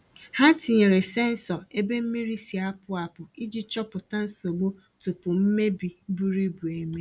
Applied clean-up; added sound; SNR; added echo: none; none; none; none.